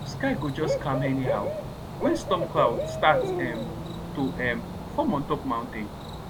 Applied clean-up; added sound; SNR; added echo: none; Cricket / Bird; 3 dB; none.